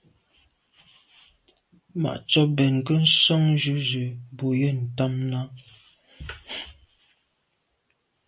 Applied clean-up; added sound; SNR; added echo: none; none; none; none.